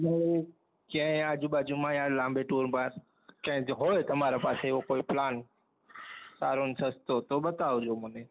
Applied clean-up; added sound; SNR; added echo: none; none; none; none.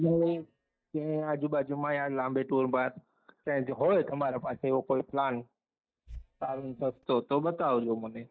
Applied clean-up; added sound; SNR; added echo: neural mask model DeepFilterNet 3.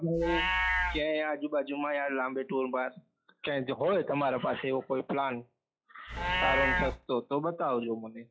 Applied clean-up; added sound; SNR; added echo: classical method log-MMSE.